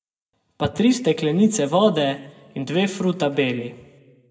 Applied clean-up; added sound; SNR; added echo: none; none; none; reverberation time 0.8 s.